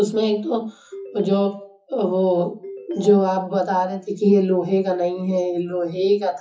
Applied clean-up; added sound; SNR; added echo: classical method WPE with log-MMSE.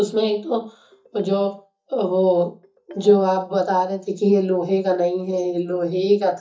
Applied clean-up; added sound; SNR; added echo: neural mask model DeepFilterNet 3.